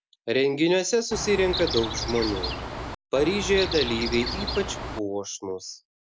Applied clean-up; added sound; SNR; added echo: none; Chirp, tweet; 5 dB; none.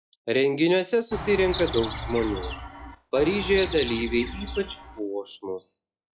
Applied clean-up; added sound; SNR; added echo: classical method log-MMSE.